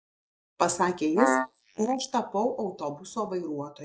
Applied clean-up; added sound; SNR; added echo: neural mask model Resemble Enhance denoiser.